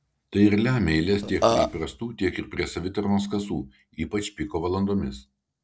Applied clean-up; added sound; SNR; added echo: neural separator model SepFormer DNS4.